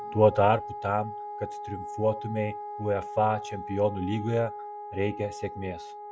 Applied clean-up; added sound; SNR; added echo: none; Wind instrument, woodwind instrument; 10 dB; none.